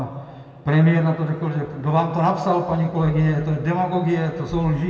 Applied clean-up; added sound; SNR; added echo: none; none; none; reverberation time 2.0 s.